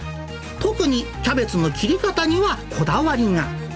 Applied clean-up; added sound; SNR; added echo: none; none; none; none.